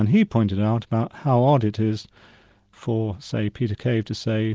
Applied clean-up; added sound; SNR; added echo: none; none; none; none.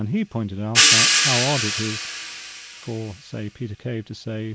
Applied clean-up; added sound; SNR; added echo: none; Hi-hat; -5 dB; none.